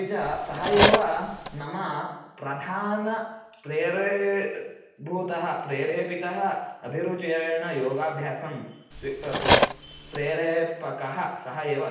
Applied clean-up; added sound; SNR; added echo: none; Cutlery, silverware; -4 dB; reverberation time 0.9 s.